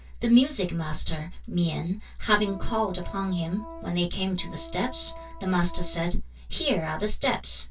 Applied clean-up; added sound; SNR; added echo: none; Organ; 17 dB; reverberation time 0.1 s.